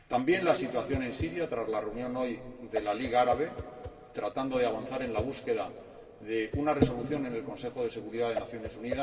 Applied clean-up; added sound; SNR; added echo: none; Whoosh, swoosh, swish; 12 dB; reverberation time 2.4 s.